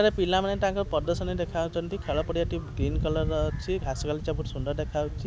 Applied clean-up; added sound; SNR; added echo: none; none; none; none.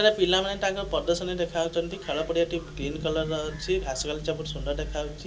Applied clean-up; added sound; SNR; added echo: none; none; none; reverberation time 0.2 s.